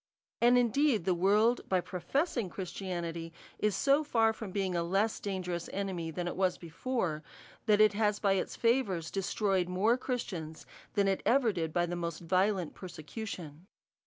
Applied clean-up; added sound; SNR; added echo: none; none; none; none.